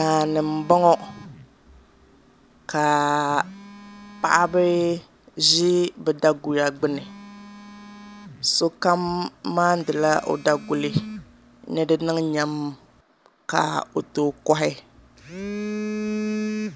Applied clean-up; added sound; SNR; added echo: none; Telephone; 13 dB; none.